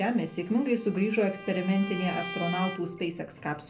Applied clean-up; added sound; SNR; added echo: none; Bowed string instrument; 13 dB; reverberation time 0.3 s.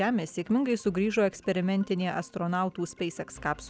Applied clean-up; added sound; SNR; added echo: none; none; none; none.